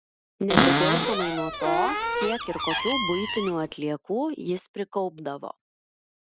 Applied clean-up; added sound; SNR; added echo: none; Cupboard open or close; -4 dB; none.